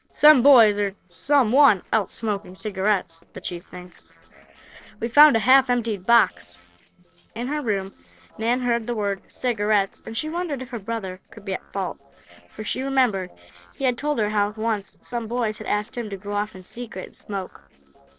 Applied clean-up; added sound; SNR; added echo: neural separator model SepFormer DNS4.